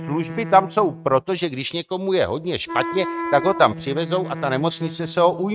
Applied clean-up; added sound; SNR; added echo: neural mask model RNNoise.